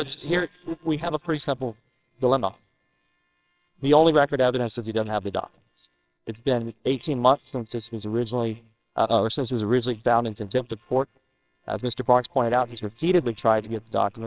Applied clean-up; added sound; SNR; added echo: neural separator model SepFormer WHAMR!.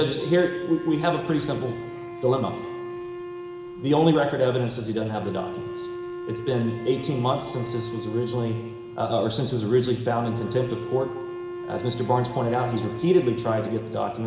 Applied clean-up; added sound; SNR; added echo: none; Wind instrument, woodwind instrument; 10 dB; reverberation time 1.6 s.